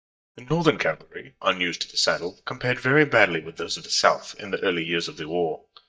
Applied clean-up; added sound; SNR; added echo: neural mask model DeepFilterNet 3.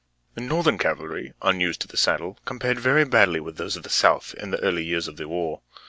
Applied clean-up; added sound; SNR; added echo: none; none; none; none.